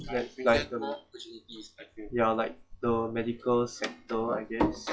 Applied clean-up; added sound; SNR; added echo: classical method log-MMSE.